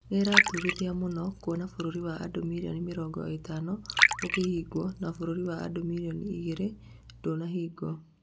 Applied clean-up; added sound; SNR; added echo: none; Liquid; 1 dB; none.